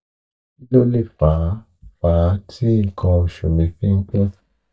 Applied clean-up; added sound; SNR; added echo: neural mask model DeepFilterNet 3.